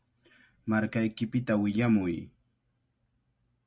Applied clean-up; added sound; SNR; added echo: none; none; none; none.